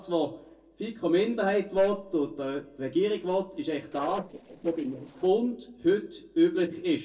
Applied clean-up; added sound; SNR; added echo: neural separator model SepFormer DNS4.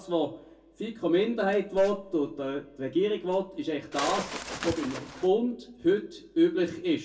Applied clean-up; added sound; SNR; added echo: none; Bird; 8 dB; reverberation time 0.2 s.